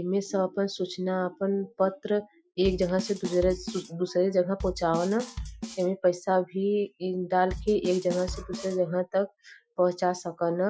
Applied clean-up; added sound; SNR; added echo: classical method Wiener filter.